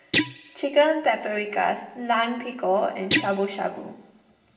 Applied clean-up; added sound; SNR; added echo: none; Guitar; 4 dB; reverberation time 1.3 s.